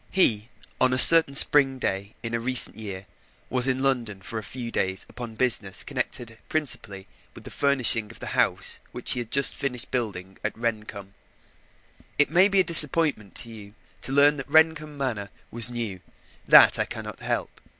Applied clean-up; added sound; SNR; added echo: none; none; none; none.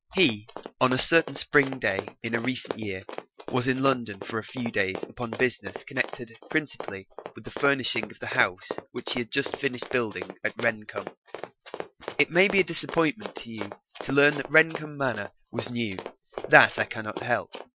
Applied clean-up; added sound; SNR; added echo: classical method Wiener filter.